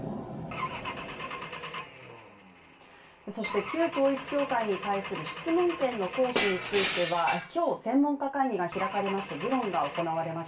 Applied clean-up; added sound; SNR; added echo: none; Glass / Engine / Car; 7 dB; reverberation time 0.2 s.